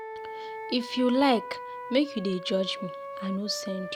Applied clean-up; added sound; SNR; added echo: none; Wind instrument, woodwind instrument; 10 dB; none.